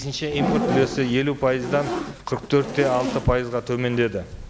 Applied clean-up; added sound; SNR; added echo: none; Zipper (clothing); 6 dB; none.